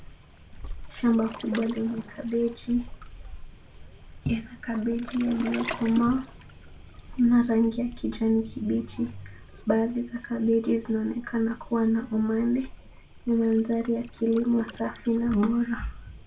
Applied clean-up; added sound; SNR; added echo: none; Waves, surf; 14 dB; reverberation time 0.2 s.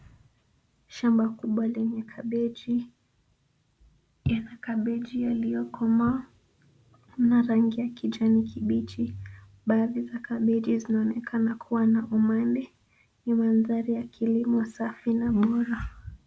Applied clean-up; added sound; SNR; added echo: none; none; none; none.